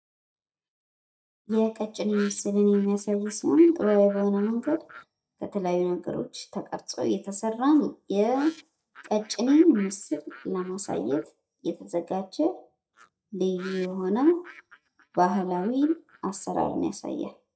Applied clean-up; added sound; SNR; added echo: neural mask model DeepFilterNet 3.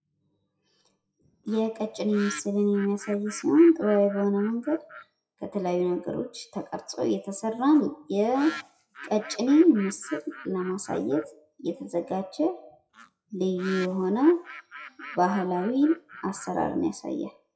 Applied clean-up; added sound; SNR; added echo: classical method WPE with log-MMSE.